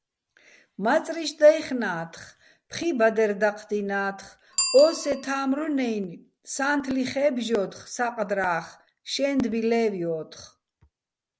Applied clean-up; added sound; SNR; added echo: none; Bicycle bell; 15 dB; none.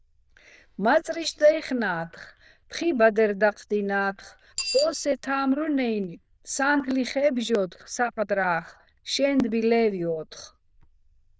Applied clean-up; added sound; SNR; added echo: neural diffusion model UNIVERSE++.